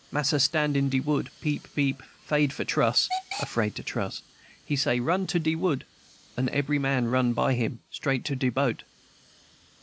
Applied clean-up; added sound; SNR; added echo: none; Hiss / Alarm / Train; 18 dB; none.